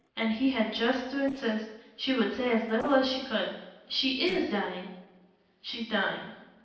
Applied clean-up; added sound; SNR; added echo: neural separator model SepFormer DNS4.